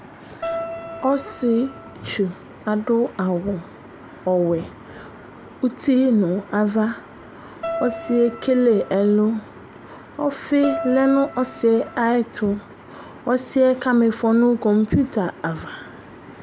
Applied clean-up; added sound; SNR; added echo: none; Keyboard (musical); 10 dB; none.